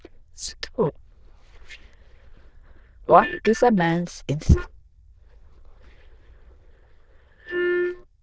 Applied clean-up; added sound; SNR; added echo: neural diffusion model UNIVERSE++.